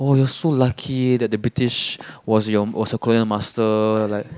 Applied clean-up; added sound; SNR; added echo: none; none; none; none.